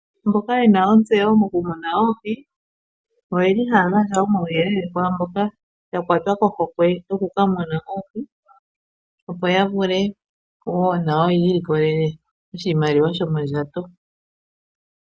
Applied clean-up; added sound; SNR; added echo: none; none; none; none.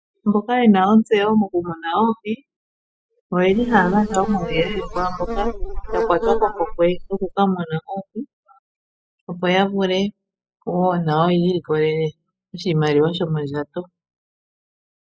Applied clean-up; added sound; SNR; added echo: classical method spectral subtraction.